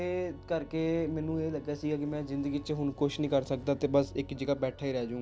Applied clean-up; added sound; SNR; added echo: none; Organ; 16 dB; none.